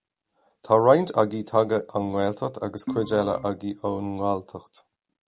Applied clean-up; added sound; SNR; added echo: none; Organ; 12 dB; none.